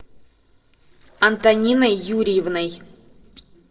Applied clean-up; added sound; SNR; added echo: neural separator model SepFormer DNS4.